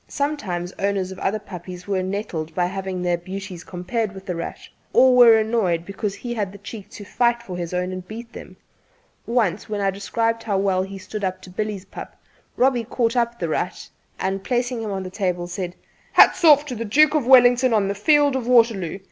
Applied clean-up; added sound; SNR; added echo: none; none; none; none.